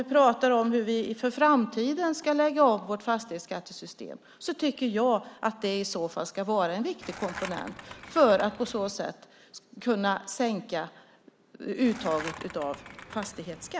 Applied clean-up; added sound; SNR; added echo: none; Skateboard; 15 dB; none.